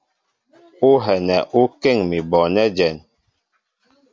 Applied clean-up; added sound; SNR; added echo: none; none; none; none.